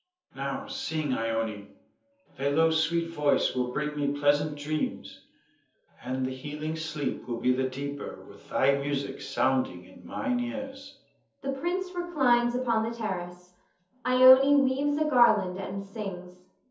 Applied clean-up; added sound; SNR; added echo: none; none; none; reverberation time 0.5 s.